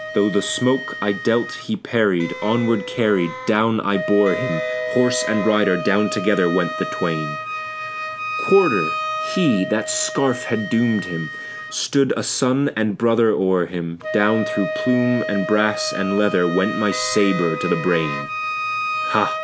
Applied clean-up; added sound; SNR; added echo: none; Wind instrument, woodwind instrument + Wind instrument, woodwind instrument; 7 dB; none.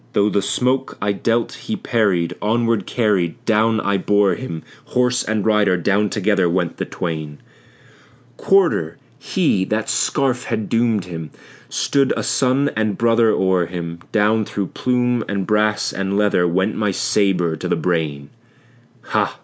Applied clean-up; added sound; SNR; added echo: none; none; none; none.